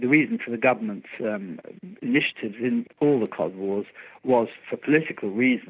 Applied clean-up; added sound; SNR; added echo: none; none; none; none.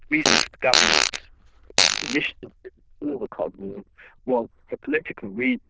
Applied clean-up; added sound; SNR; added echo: neural diffusion model UNIVERSE++.